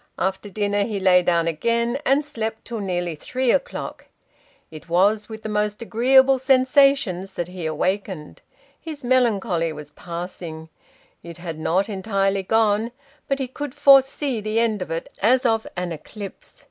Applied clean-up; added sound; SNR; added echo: none; none; none; none.